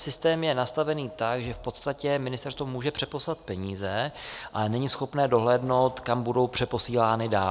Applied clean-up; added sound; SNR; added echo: none; none; none; none.